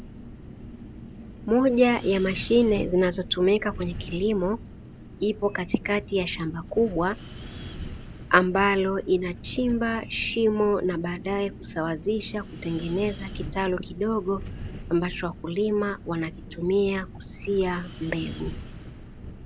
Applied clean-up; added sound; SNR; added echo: none; Wind; 12 dB; none.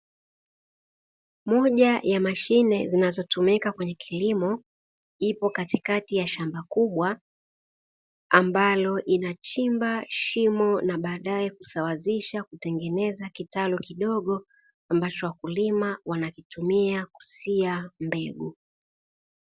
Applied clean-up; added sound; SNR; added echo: none; none; none; none.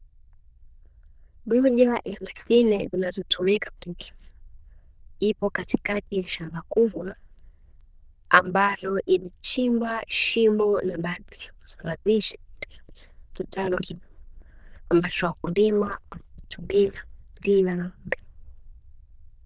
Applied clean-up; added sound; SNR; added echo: neural diffusion model UNIVERSE++.